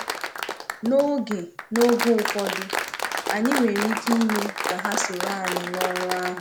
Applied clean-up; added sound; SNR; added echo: none; Applause; 4 dB; none.